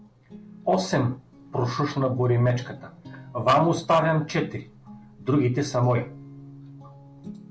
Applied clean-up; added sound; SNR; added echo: none; Guitar; 19 dB; none.